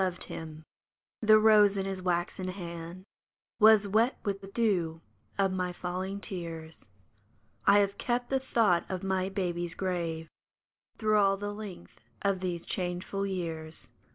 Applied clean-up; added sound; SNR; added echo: none; none; none; none.